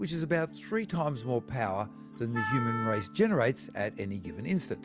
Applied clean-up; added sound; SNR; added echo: none; Wind instrument, woodwind instrument; 6 dB; none.